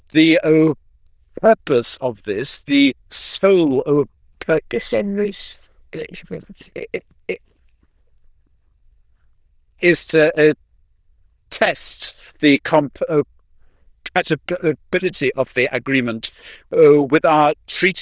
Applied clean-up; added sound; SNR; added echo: neural diffusion model UNIVERSE++.